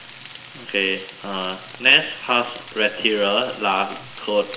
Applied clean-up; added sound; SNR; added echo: none; Frying (food); 18 dB; reverberation time 1.9 s.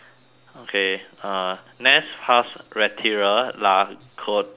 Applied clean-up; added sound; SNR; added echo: none; none; none; none.